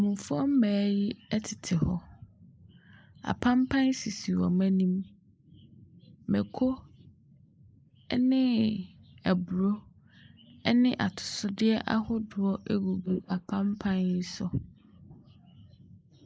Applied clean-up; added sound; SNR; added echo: neural mask model Resemble Enhance denoiser.